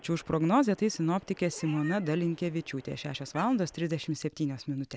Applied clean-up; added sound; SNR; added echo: none; Meow; 20 dB; none.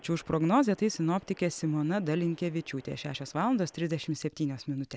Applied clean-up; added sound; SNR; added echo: none; none; none; none.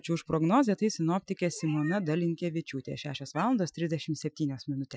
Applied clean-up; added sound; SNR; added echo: classical method Wiener filter.